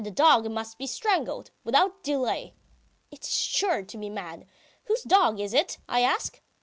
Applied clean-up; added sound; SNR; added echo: none; none; none; none.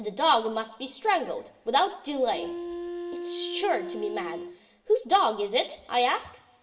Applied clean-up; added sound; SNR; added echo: none; Wind instrument, woodwind instrument; 9 dB; reverberation time 0.8 s.